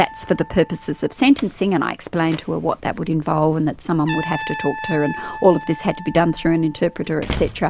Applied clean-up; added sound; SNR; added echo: none; Trumpet + Slam; 13 dB; none.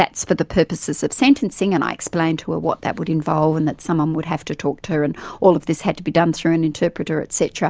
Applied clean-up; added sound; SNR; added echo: none; none; none; none.